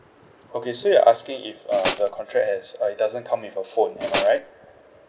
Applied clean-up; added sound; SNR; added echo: none; Tools; 4 dB; none.